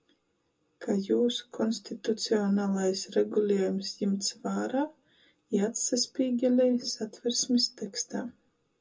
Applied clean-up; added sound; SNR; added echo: none; none; none; reverberation time 0.2 s.